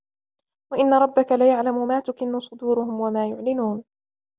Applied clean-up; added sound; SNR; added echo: none; none; none; none.